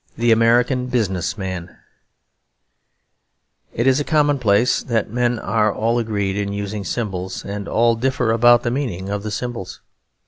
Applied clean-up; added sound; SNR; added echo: none; none; none; none.